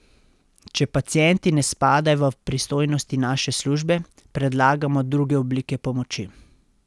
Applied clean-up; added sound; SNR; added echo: none; none; none; none.